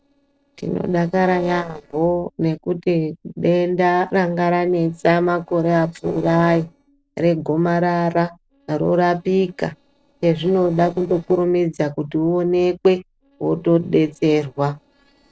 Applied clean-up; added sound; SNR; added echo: neural separator model SepFormer DNS4.